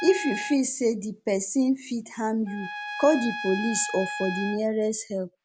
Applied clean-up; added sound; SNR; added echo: none; Trumpet; 10 dB; none.